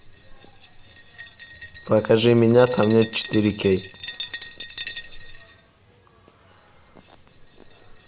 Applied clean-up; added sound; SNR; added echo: none; Glass; 11 dB; none.